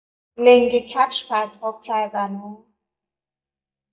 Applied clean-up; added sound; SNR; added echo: neural mask model DeepFilterNet 3.